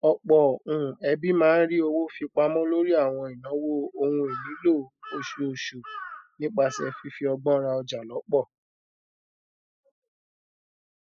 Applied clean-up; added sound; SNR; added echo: classical method spectral subtraction.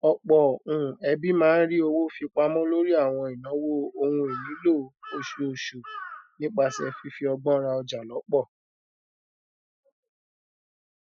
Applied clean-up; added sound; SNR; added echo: classical method Wiener filter.